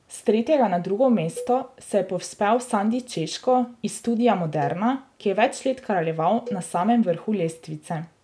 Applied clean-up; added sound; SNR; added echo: none; Cowbell; 19 dB; none.